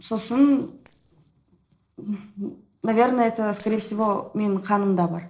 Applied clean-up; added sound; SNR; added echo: neural separator model SepFormer DNS4.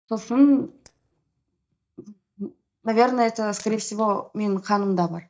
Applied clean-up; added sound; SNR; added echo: neural mask model DeepFilterNet 3.